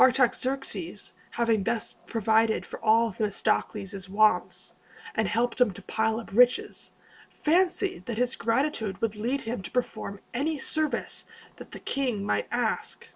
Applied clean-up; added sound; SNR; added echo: none; none; none; none.